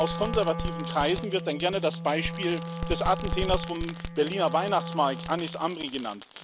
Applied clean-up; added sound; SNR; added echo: none; Wind instrument, woodwind instrument + Fireworks; 5 dB; none.